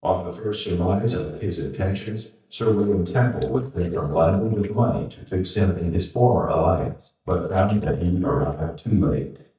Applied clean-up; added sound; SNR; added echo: neural mask model DeepFilterNet 3.